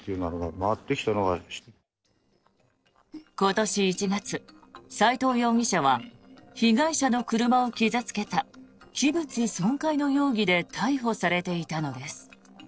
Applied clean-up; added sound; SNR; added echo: neural separator model SepFormer DNS4.